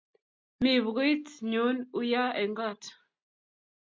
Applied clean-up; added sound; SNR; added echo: none; none; none; none.